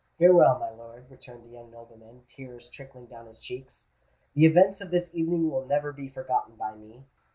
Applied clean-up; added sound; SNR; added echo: none; none; none; none.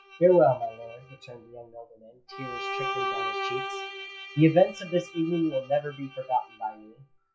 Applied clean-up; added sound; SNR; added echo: classical method log-MMSE.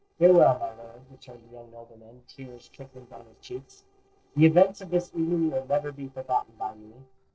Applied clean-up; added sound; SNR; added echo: neural separator model SepFormer DNS4.